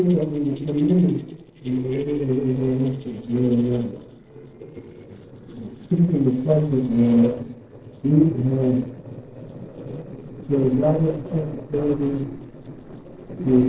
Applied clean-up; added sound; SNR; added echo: neural separator model SepFormer DNS4.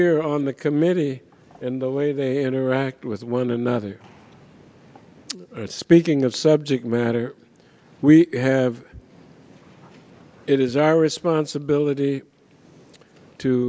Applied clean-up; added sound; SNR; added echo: none; none; none; none.